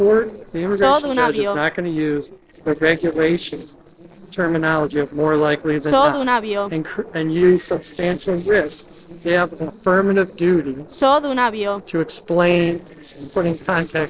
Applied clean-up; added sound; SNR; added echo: neural separator model SepFormer DNS4.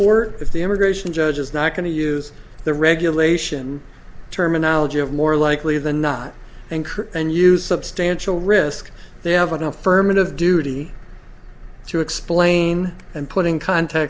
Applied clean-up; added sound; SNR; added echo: none; none; none; none.